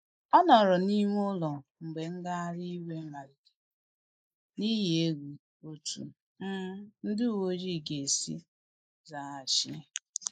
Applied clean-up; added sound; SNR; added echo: neural mask model Resemble Enhance denoiser.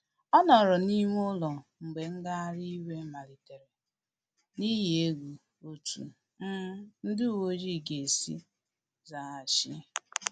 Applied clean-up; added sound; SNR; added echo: none; none; none; none.